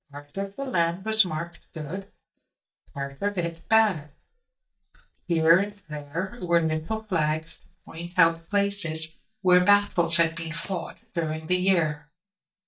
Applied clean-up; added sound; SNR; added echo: neural mask model DeepFilterNet 3.